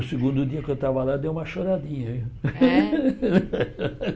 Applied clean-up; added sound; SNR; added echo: none; Subway, metro, underground / Wind; 19 dB; none.